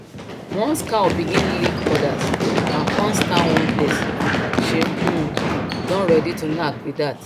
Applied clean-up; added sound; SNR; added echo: none; Run; -2 dB; none.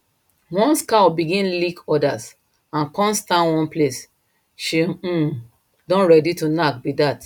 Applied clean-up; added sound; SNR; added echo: none; none; none; none.